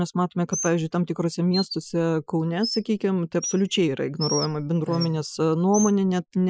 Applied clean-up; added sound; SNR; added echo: classical method Wiener filter.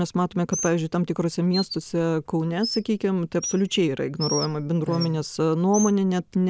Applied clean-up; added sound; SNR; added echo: none; Bird; 13 dB; none.